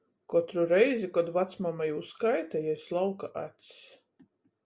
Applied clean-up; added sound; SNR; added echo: none; none; none; none.